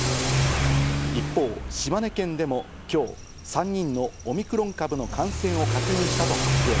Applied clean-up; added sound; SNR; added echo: none; Accelerating, revving, vroom / Car; -1 dB; none.